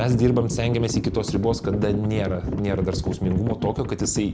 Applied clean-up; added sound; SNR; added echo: none; Livestock, farm animals, working animals; 5 dB; none.